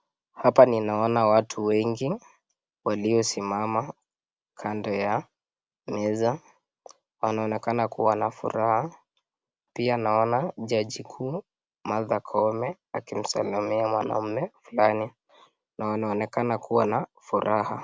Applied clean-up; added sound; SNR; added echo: none; none; none; none.